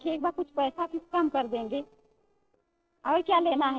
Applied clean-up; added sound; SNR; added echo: neural separator model SepFormer DNS4.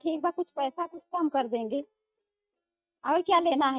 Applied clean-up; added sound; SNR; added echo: neural mask model DeepFilterNet 3.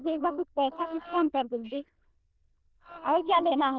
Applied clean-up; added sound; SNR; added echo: neural diffusion model UNIVERSE++.